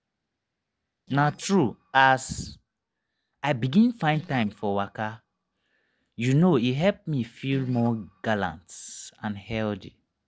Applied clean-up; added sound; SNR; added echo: neural separator model SepFormer DNS4.